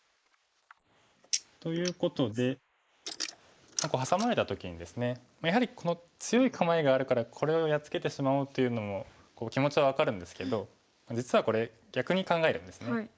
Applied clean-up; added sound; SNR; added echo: neural mask model Resemble Enhance denoiser.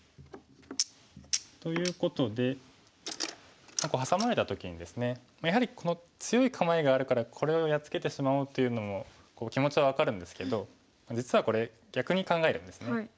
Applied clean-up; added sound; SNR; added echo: none; none; none; none.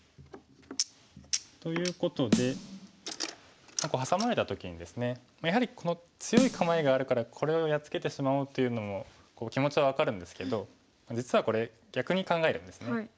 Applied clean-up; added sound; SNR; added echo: none; Snare drum; 5 dB; none.